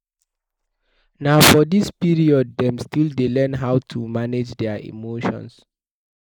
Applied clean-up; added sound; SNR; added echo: neural mask model Resemble Enhance denoiser.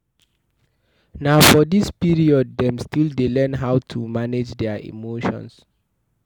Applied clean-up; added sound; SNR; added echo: none; none; none; none.